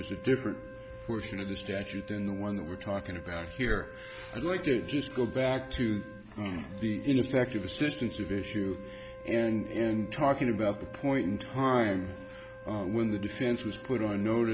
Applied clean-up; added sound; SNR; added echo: none; Wind instrument, woodwind instrument; 15 dB; none.